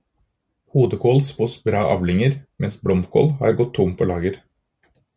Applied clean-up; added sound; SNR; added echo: none; none; none; none.